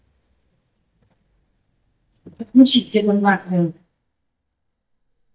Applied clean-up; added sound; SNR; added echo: neural mask model DeepFilterNet 3.